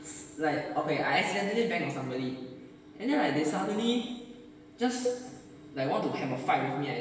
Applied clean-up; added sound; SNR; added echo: none; Cowbell; 9 dB; reverberation time 1.2 s.